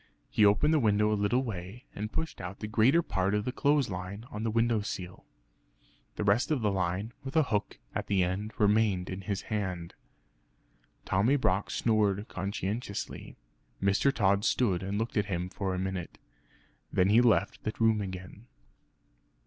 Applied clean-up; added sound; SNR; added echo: none; none; none; none.